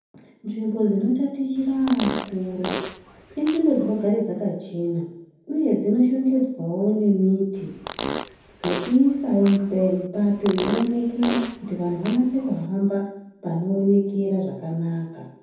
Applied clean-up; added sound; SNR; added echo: none; Fart; 10 dB; reverberation time 0.9 s.